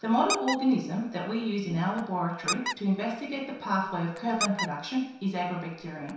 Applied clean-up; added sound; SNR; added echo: none; Squeak; 8 dB; reverberation time 0.7 s.